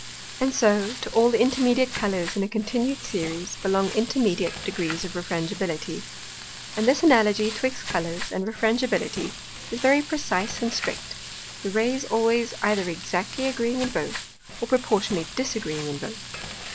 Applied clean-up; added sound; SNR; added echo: none; Frying (food); 11 dB; none.